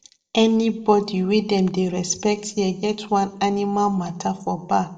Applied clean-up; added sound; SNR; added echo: none; none; none; reverberation time 0.4 s.